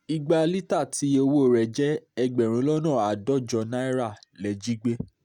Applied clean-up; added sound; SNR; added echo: none; none; none; none.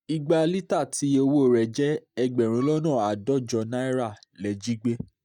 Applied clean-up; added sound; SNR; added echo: neural mask model DeepFilterNet 3.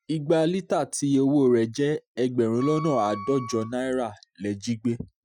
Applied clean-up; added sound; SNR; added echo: classical method Wiener filter.